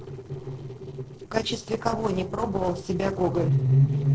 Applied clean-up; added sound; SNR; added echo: neural separator model SepFormer DNS4.